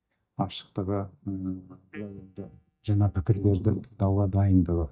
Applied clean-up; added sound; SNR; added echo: neural mask model DeepFilterNet 3.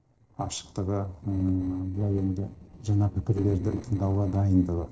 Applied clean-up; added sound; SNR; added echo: neural separator model SepFormer DNS4.